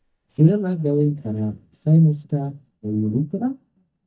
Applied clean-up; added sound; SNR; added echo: neural mask model DeepFilterNet 3.